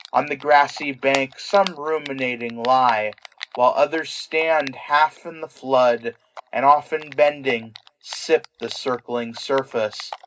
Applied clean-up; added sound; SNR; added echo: none; Typing; 19 dB; reverberation time 0.2 s.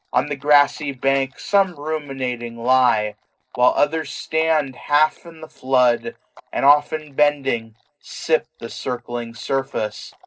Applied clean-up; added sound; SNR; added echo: neural separator model SepFormer DNS4.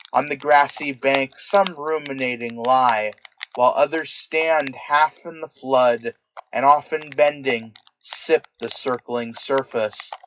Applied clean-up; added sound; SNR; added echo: classical method WPE with log-MMSE.